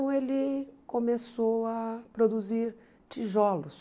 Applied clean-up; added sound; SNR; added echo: none; none; none; none.